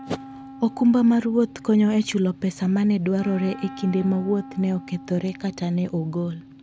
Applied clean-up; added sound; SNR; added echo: none; Wind instrument, woodwind instrument; 18 dB; none.